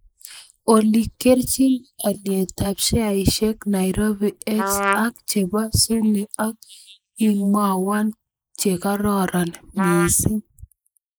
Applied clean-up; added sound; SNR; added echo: neural mask model Resemble Enhance denoiser.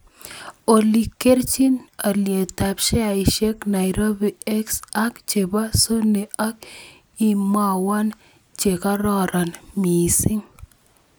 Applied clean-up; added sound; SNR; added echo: none; none; none; none.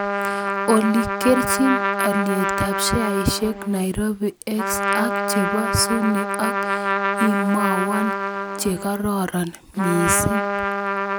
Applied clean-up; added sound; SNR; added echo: none; Trumpet; 1 dB; none.